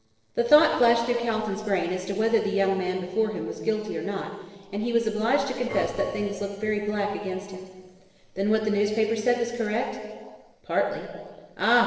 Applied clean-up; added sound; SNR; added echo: neural separator model SepFormer DNS4.